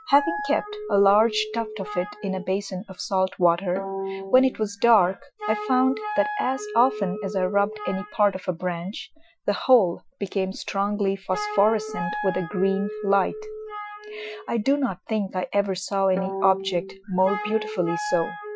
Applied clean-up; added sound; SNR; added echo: classical method Wiener filter.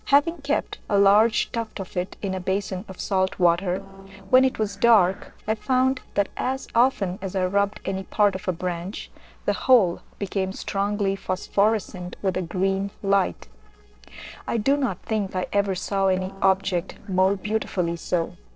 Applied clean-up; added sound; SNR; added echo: neural separator model SepFormer DNS4.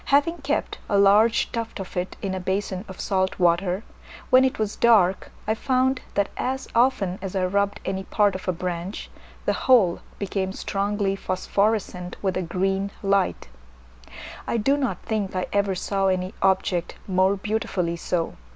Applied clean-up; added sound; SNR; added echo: none; none; none; none.